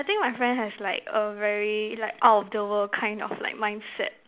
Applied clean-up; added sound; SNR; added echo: none; none; none; none.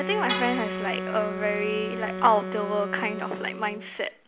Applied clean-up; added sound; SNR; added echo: none; Wind instrument, woodwind instrument + Vehicle horn, car horn, honking; 5 dB; none.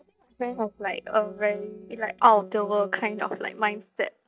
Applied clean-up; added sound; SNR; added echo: neural mask model DeepFilterNet 3.